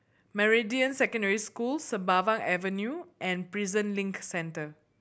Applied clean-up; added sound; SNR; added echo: none; none; none; none.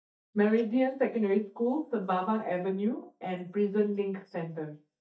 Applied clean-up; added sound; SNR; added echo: neural mask model DeepFilterNet 3.